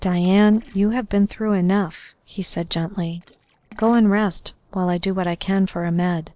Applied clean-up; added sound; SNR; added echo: neural separator model SepFormer DNS4.